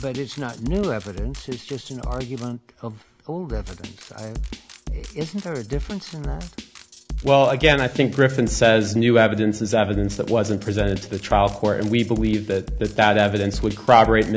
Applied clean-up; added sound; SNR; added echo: none; Drum kit; 12 dB; none.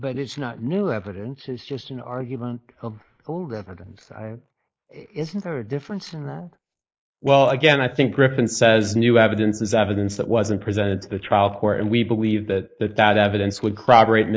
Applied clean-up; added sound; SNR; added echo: neural mask model Resemble Enhance denoiser.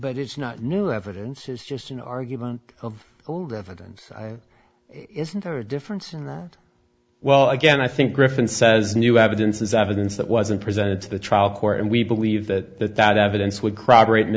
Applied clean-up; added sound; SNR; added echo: none; none; none; none.